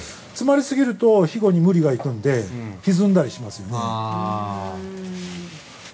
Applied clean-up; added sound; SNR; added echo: none; none; none; none.